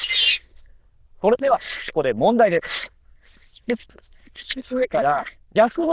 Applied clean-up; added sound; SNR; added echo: neural diffusion model UNIVERSE++.